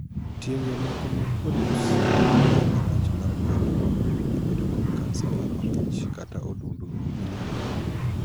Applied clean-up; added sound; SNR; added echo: none; Motorcycle; -1 dB; none.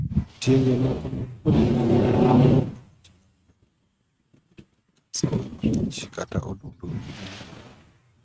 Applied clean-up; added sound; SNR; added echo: neural mask model RNNoise.